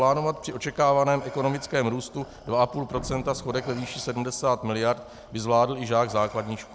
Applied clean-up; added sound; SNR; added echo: none; Slam + Respiratory sounds; 18 dB; none.